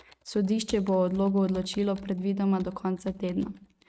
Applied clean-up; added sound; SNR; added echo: neural mask model RNNoise.